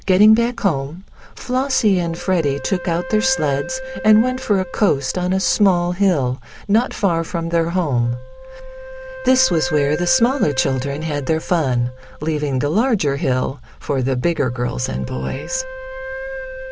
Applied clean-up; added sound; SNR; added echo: none; Wind instrument, woodwind instrument; 15 dB; none.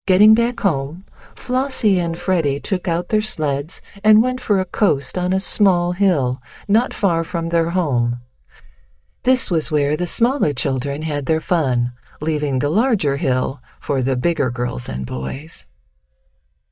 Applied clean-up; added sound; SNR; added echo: neural mask model DeepFilterNet 3.